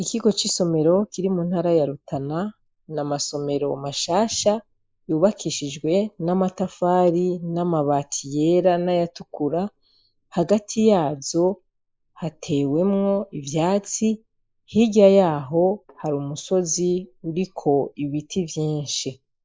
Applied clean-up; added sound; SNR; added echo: neural mask model Resemble Enhance denoiser.